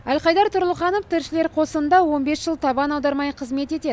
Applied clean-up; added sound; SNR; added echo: none; none; none; none.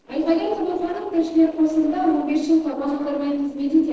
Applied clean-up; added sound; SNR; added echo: neural separator model SepFormer DNS4.